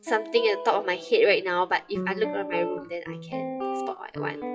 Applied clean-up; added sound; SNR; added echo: classical method WPE with log-MMSE.